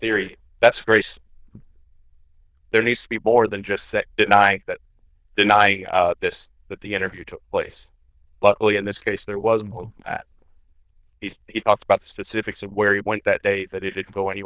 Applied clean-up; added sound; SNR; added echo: neural diffusion model UNIVERSE++.